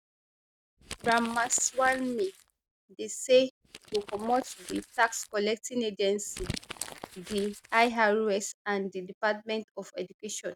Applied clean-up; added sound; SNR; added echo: neural mask model RNNoise.